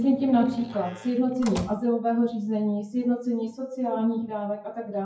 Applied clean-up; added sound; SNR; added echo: classical method WPE with log-MMSE.